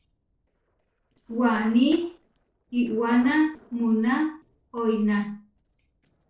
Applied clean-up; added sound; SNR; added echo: neural separator model SepFormer DNS4.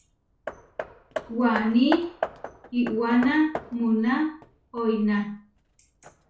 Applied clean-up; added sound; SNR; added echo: none; Hammer; 12 dB; reverberation time 0.3 s.